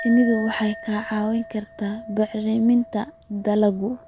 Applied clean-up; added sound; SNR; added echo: none; Chink, clink; 15 dB; none.